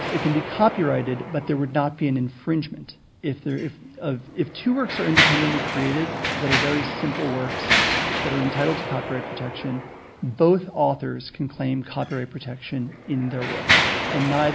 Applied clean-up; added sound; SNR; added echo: none; Mechanisms; 2 dB; none.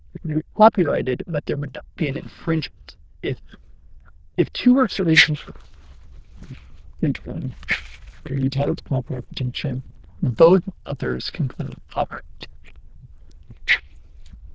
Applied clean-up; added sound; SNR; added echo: neural diffusion model UNIVERSE++.